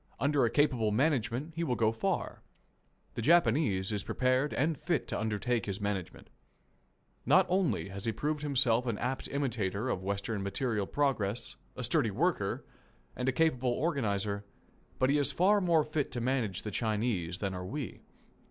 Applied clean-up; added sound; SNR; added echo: none; none; none; none.